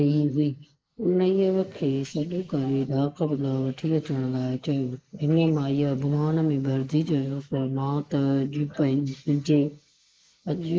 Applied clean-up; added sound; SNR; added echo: neural mask model Resemble Enhance denoiser.